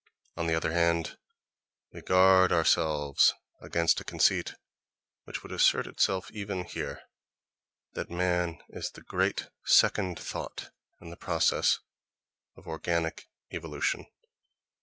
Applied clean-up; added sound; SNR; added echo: none; none; none; none.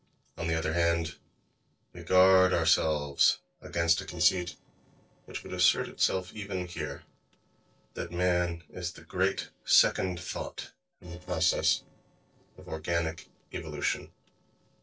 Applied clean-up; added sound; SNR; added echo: neural separator model SepFormer DNS4.